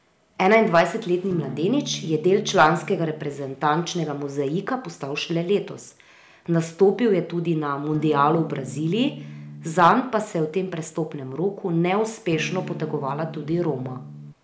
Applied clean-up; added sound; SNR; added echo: none; Electric guitar / Strum; 12 dB; none.